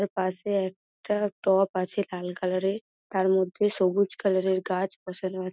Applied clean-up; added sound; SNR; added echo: none; none; none; none.